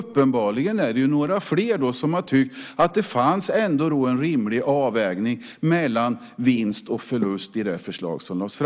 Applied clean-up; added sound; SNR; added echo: none; none; none; none.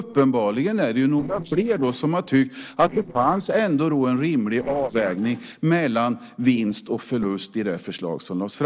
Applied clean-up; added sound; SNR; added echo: neural separator model SepFormer DNS4.